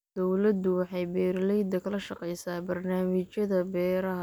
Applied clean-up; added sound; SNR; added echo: none; none; none; none.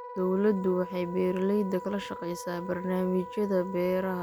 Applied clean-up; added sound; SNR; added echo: none; Wind instrument, woodwind instrument; 12 dB; none.